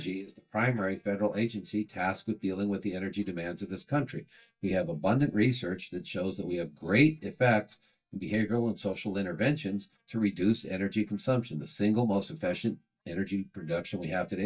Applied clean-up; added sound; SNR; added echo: neural mask model DeepFilterNet 3.